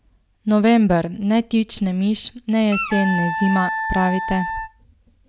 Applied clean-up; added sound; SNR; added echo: none; Wind instrument, woodwind instrument; 5 dB; none.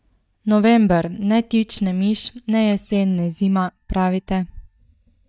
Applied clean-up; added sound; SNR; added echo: neural mask model DeepFilterNet 3.